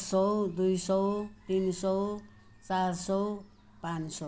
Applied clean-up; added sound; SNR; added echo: none; none; none; none.